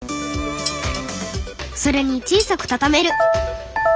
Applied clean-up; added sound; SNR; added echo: none; Dishes, pots, and pans; 15 dB; none.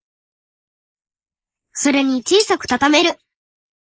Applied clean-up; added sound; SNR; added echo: neural mask model Resemble Enhance denoiser.